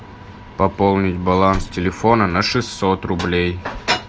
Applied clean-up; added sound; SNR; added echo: none; none; none; none.